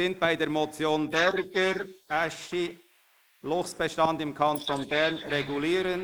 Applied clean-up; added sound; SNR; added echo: neural mask model Resemble Enhance denoiser.